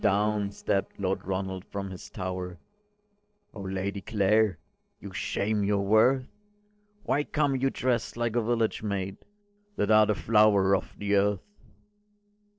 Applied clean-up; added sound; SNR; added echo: neural separator model SepFormer DNS4.